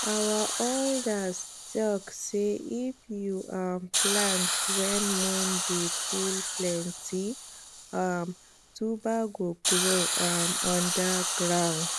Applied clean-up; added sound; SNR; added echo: none; Hiss; -1 dB; none.